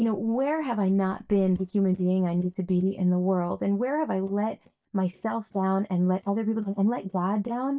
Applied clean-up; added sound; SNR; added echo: neural mask model DeepFilterNet 3.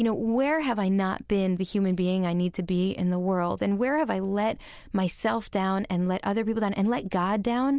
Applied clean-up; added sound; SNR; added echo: none; none; none; none.